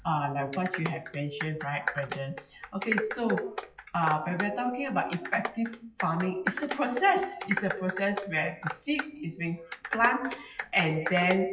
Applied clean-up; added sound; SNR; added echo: classical method WPE with log-MMSE.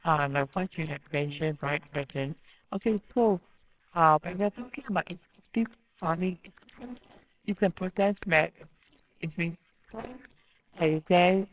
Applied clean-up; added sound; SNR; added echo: neural separator model SepFormer WHAMR!.